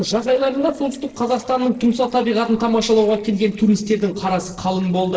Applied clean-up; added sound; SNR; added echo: neural separator model SepFormer DNS4.